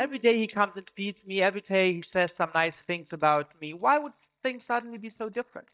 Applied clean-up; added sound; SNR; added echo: neural mask model DeepFilterNet 3.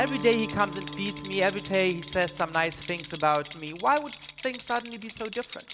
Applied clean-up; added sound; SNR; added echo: none; Rattle + Acoustic guitar; 12 dB; none.